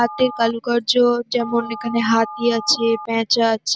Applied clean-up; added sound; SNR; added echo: none; Telephone; 15 dB; none.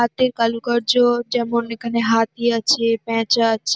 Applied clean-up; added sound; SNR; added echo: none; none; none; none.